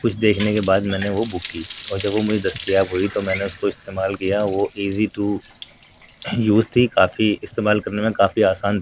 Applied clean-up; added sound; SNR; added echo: none; Water tap, faucet; 14 dB; none.